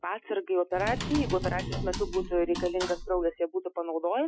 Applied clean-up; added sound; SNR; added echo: classical method Wiener filter.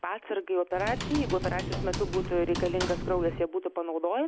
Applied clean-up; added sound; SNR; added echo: none; Typing; 6 dB; none.